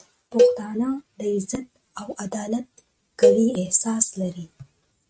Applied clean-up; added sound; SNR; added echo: neural mask model RNNoise.